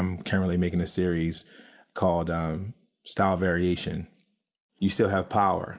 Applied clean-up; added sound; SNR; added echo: none; none; none; none.